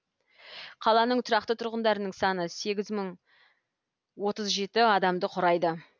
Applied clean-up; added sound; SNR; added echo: none; none; none; none.